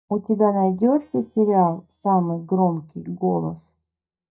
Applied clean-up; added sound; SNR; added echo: neural mask model DeepFilterNet 3.